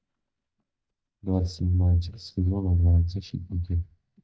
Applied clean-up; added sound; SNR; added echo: neural mask model DeepFilterNet 3.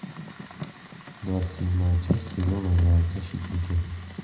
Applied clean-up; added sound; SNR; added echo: none; Fire; 11 dB; reverberation time 0.8 s.